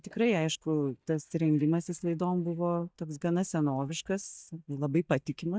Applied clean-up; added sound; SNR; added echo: neural mask model DeepFilterNet 3.